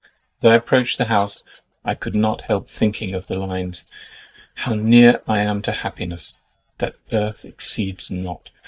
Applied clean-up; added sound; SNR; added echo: neural mask model DeepFilterNet 3.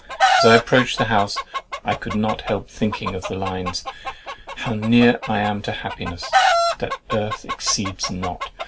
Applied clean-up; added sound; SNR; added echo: none; Chicken, rooster; 3 dB; none.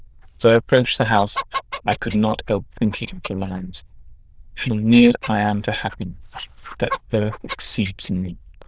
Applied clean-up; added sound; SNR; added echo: neural diffusion model UNIVERSE++.